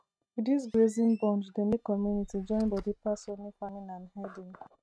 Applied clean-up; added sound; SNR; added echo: neural mask model RNNoise.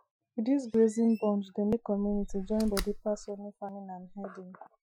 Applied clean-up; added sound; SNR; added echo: classical method Wiener filter.